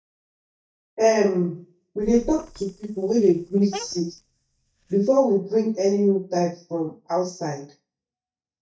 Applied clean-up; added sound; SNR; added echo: neural mask model DeepFilterNet 3.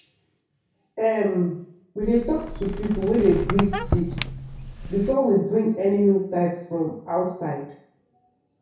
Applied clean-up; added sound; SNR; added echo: none; Squeak; 5 dB; reverberation time 0.6 s.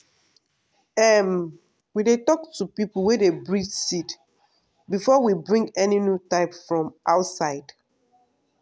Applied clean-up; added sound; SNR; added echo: none; none; none; none.